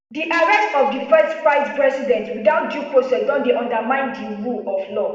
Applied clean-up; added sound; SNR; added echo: none; none; none; reverberation time 1.1 s.